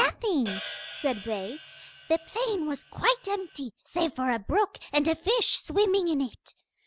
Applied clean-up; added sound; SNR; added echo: none; Hi-hat; 11 dB; none.